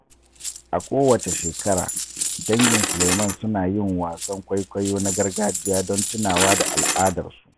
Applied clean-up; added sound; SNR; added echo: none; Coin (dropping); 1 dB; none.